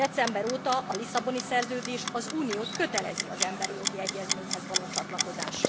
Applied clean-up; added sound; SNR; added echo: none; Clock; 2 dB; none.